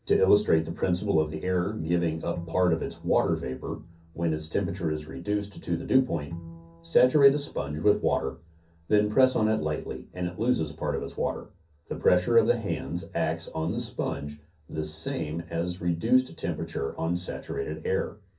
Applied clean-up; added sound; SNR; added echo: none; Bowed string instrument; 18 dB; reverberation time 0.3 s.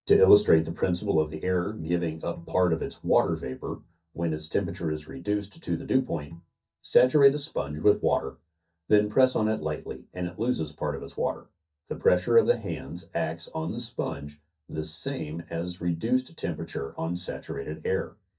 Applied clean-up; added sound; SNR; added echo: neural mask model DeepFilterNet 3.